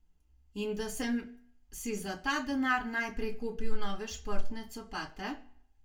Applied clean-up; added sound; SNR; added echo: none; none; none; reverberation time 0.2 s.